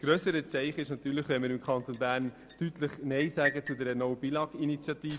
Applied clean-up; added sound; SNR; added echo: none; Liquid; 13 dB; none.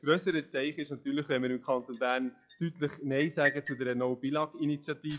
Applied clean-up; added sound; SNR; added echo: classical method log-MMSE.